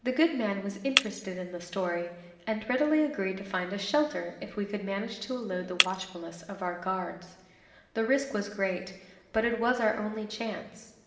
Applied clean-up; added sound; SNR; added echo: none; Shatter; 5 dB; reverberation time 1.2 s.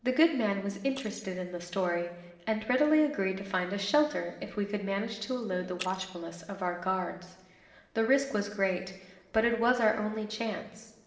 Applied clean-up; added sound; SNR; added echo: neural separator model SepFormer DNS4.